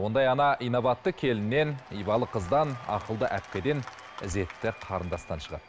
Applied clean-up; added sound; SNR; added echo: none; Applause / Crowd / Cheering; 18 dB; none.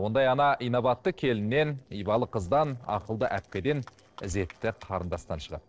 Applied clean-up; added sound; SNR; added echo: neural separator model SepFormer DNS4.